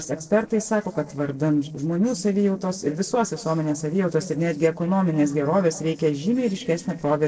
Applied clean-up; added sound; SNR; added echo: neural separator model SepFormer DNS4.